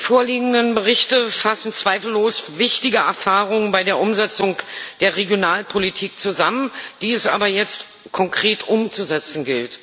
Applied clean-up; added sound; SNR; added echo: none; none; none; none.